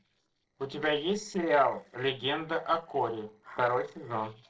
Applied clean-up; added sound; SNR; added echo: neural separator model SepFormer DNS4.